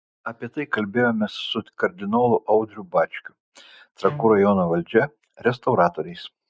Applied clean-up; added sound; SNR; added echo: neural mask model RNNoise.